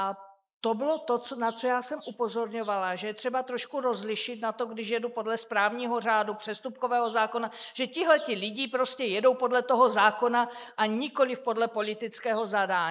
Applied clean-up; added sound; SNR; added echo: neural mask model Resemble Enhance denoiser.